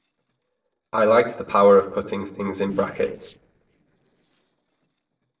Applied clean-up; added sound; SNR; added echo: neural separator model SepFormer DNS4.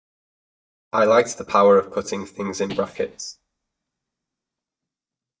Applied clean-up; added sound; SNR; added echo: neural mask model DeepFilterNet 3.